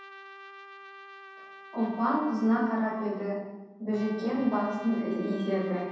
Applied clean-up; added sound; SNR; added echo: none; Trumpet; 18 dB; reverberation time 1.1 s.